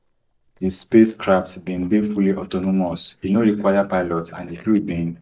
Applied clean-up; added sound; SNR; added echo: neural mask model DeepFilterNet 3.